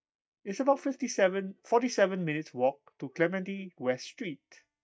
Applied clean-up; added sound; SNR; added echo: neural mask model DeepFilterNet 3.